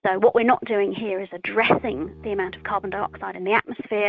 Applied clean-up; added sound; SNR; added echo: neural mask model RNNoise.